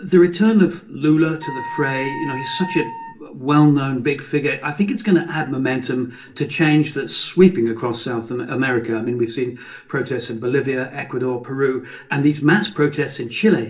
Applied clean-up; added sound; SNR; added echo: none; Wind instrument, woodwind instrument; 10 dB; reverberation time 0.4 s.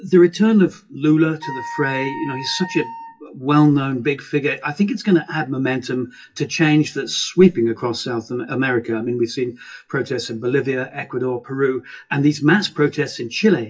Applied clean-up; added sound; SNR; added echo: classical method WPE with log-MMSE.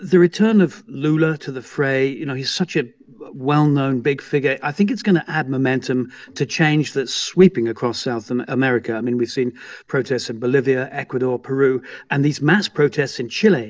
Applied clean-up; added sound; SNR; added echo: none; none; none; none.